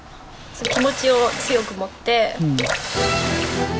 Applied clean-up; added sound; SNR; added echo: none; Water tap, faucet / Water; 6 dB; none.